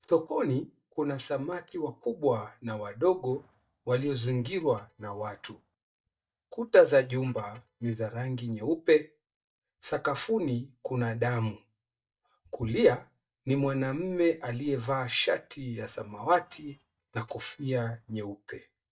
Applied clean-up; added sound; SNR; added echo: neural mask model DeepFilterNet 3.